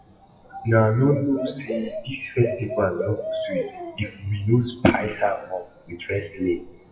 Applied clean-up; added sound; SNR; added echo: classical method WPE with log-MMSE.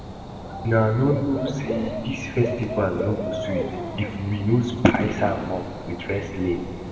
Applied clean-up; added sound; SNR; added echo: none; Bird / Dog; 7 dB; reverberation time 2.2 s.